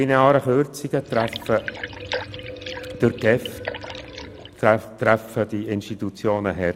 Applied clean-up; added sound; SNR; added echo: none; Liquid; 11 dB; none.